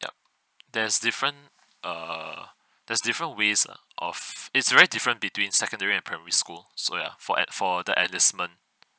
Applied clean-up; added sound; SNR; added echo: none; none; none; none.